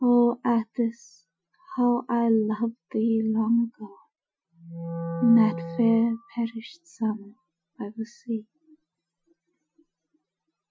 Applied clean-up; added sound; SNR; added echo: classical method Wiener filter.